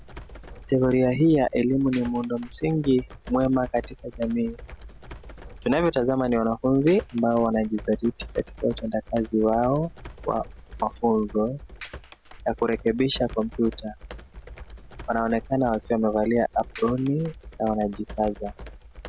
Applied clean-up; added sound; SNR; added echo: none; Computer keyboard; 16 dB; none.